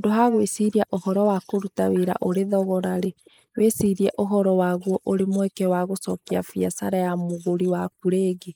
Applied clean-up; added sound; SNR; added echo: neural mask model Resemble Enhance denoiser.